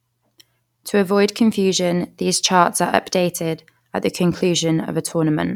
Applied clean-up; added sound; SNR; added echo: none; none; none; none.